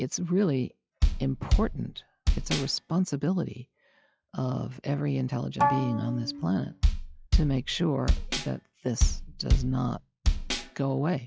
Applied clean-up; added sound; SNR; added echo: classical method log-MMSE.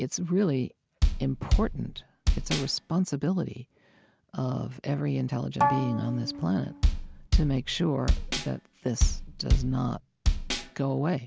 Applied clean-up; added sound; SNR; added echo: none; Bowed string instrument + Bass drum; -3 dB; none.